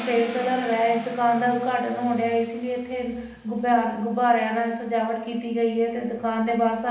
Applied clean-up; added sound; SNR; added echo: none; Car; 18 dB; reverberation time 0.8 s.